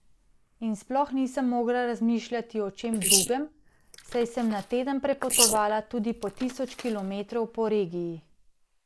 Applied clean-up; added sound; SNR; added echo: neural mask model Resemble Enhance denoiser.